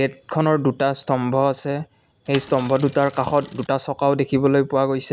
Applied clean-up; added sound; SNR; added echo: none; Mechanisms / Bicycle; 11 dB; none.